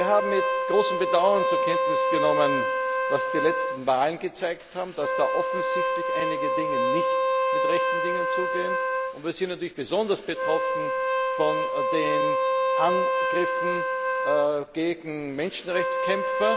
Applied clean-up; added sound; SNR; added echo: none; Wind instrument, woodwind instrument; -2 dB; none.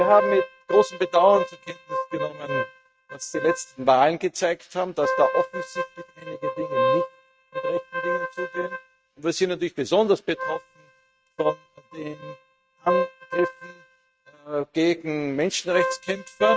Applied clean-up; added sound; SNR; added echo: neural mask model RNNoise.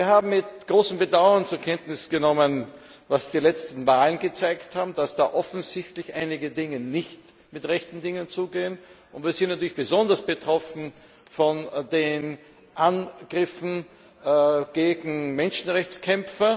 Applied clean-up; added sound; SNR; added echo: none; none; none; none.